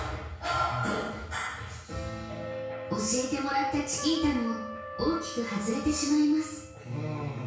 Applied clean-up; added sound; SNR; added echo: none; Trumpet; 13 dB; reverberation time 0.6 s.